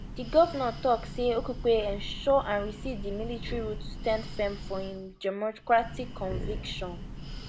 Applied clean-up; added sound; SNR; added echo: none; Breathing; 8 dB; none.